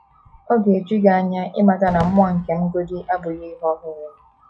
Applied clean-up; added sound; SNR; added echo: classical method log-MMSE.